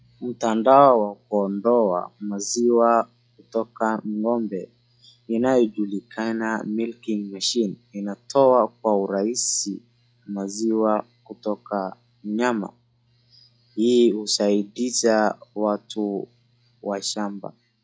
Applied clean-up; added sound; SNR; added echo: classical method log-MMSE.